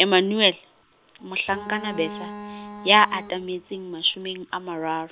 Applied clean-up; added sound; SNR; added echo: none; Bowed string instrument; 12 dB; none.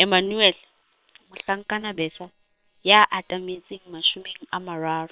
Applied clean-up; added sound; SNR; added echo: neural separator model SepFormer WHAM!.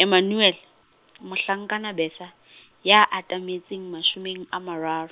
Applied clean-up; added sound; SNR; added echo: none; none; none; none.